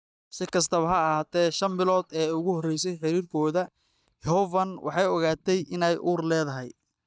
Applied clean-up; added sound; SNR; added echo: neural mask model DeepFilterNet 3.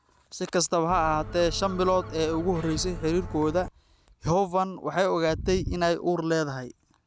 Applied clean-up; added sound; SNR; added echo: none; Gull, seagull; 10 dB; none.